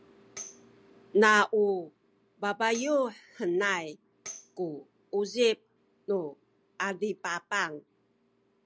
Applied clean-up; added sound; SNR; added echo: none; Tambourine; 19 dB; none.